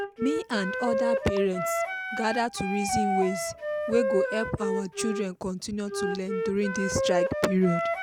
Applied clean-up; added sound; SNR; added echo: none; Wind instrument, woodwind instrument; 1 dB; none.